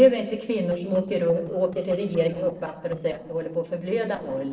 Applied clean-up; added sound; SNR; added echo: neural separator model SepFormer DNS4.